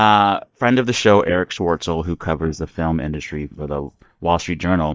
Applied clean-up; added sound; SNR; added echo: neural mask model DeepFilterNet 3.